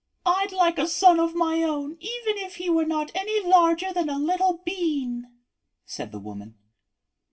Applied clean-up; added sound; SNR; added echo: none; none; none; reverberation time 0.2 s.